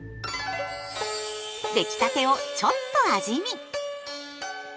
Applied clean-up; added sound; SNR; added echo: none; none; none; none.